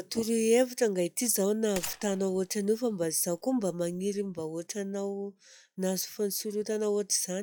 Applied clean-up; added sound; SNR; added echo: classical method log-MMSE.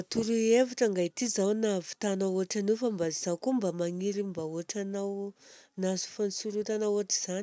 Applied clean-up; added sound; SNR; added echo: none; none; none; none.